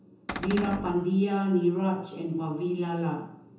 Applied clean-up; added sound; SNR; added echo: none; Cupboard open or close; 7 dB; reverberation time 0.7 s.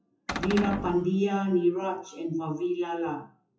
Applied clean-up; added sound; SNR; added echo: classical method WPE with log-MMSE.